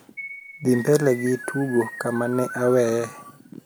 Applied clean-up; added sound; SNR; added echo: none; Keyboard (musical); 14 dB; none.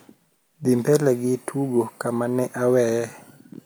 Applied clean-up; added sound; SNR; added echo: none; none; none; none.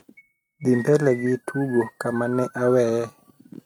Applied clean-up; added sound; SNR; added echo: neural mask model RNNoise.